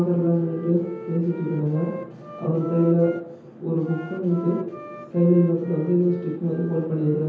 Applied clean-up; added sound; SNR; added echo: none; Wind instrument, woodwind instrument; 17 dB; reverberation time 0.9 s.